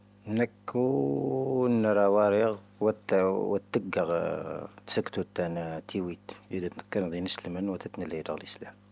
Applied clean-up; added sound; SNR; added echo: none; none; none; none.